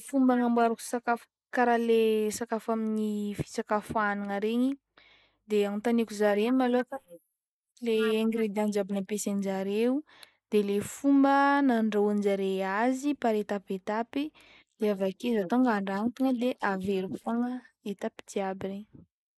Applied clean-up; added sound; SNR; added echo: neural mask model Resemble Enhance denoiser.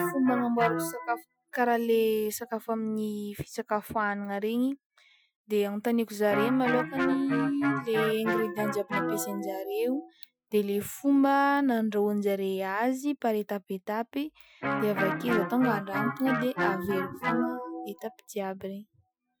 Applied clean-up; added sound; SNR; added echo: classical method Wiener filter.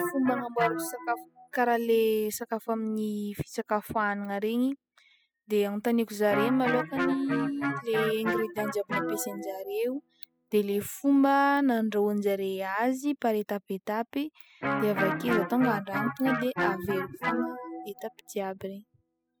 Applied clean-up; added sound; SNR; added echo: classical method spectral subtraction.